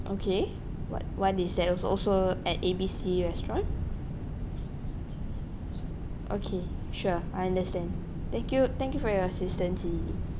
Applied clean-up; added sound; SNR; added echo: none; none; none; none.